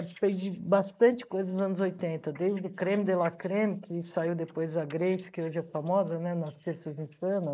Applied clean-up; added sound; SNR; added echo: neural mask model Resemble Enhance denoiser.